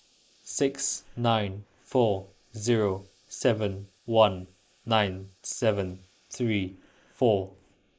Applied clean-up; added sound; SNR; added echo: neural mask model Resemble Enhance denoiser.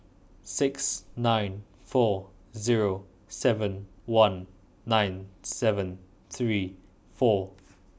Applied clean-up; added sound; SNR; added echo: none; none; none; none.